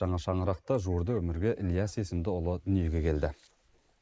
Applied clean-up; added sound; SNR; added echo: neural mask model Resemble Enhance denoiser.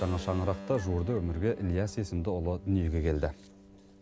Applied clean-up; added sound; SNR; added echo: none; Keyboard (musical); 16 dB; none.